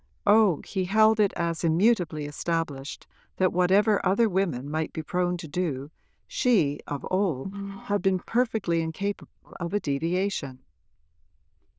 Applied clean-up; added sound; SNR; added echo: neural diffusion model UNIVERSE++.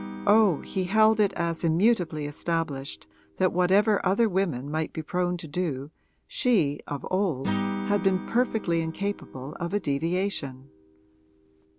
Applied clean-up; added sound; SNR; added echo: none; Acoustic guitar / Strum; 13 dB; none.